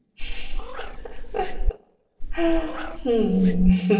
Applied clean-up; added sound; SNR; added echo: neural separator model SepFormer DNS4.